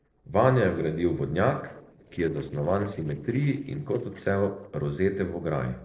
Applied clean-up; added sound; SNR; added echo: neural separator model SepFormer DNS4.